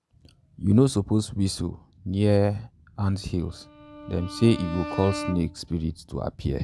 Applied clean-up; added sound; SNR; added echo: none; Bowed string instrument; 13 dB; none.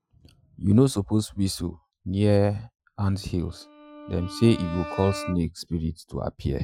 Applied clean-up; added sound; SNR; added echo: classical method Wiener filter.